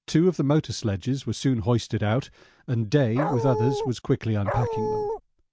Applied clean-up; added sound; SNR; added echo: none; Dog; 2 dB; none.